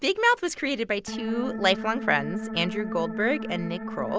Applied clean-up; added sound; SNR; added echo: none; Organ; 6 dB; none.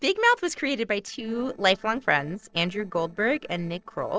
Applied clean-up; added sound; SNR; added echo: neural separator model SepFormer DNS4.